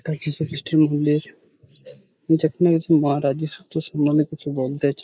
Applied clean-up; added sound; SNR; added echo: neural mask model Resemble Enhance denoiser.